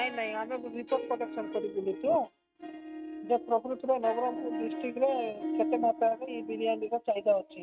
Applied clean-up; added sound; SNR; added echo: neural mask model RNNoise.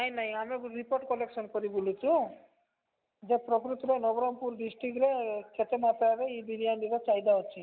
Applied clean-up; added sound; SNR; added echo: none; none; none; none.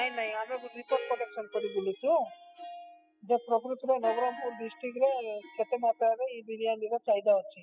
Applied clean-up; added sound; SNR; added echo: classical method spectral subtraction.